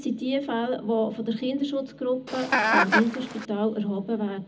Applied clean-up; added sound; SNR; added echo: none; Chicken, rooster; -3 dB; reverberation time 0.4 s.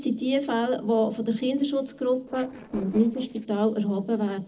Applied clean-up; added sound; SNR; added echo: neural separator model SepFormer DNS4.